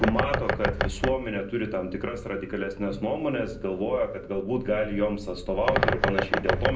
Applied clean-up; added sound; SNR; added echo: none; Bird; 2 dB; reverberation time 0.5 s.